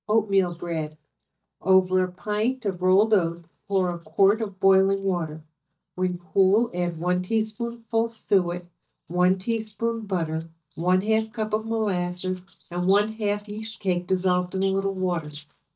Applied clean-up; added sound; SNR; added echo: neural mask model DeepFilterNet 3.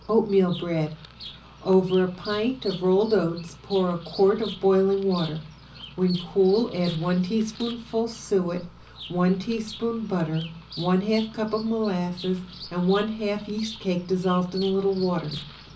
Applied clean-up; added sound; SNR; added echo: none; Bird vocalization, bird call, bird song; 18 dB; reverberation time 0.5 s.